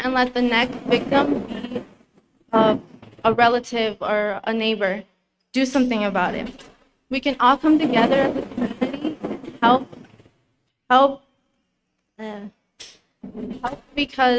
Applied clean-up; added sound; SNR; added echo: neural mask model RNNoise.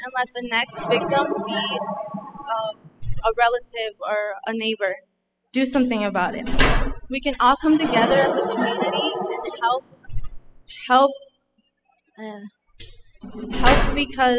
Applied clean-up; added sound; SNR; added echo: classical method spectral subtraction.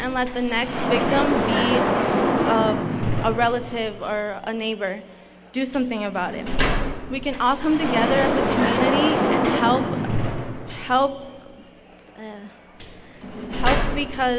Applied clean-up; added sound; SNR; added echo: none; Sliding door; -1 dB; none.